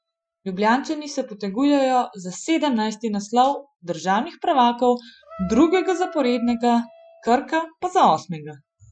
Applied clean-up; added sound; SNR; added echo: classical method Wiener filter.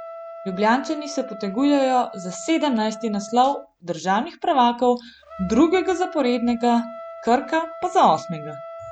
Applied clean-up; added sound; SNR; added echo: none; Trumpet; 16 dB; none.